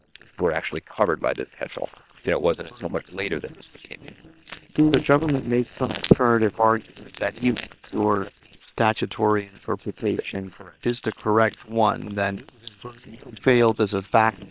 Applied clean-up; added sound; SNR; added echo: neural separator model SepFormer WHAM!.